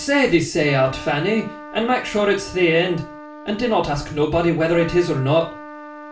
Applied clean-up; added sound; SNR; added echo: none; Trumpet; 16 dB; reverberation time 0.3 s.